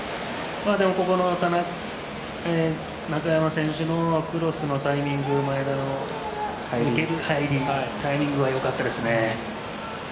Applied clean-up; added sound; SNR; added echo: none; none; none; reverberation time 0.7 s.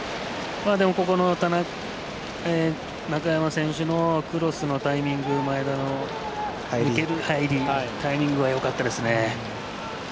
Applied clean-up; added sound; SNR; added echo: none; none; none; none.